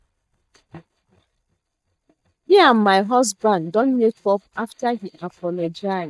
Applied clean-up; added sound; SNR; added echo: neural mask model DeepFilterNet 3.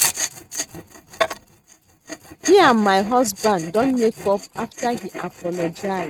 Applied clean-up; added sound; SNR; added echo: neural mask model RNNoise.